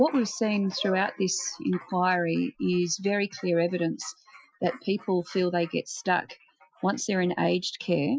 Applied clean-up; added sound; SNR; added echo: classical method Wiener filter.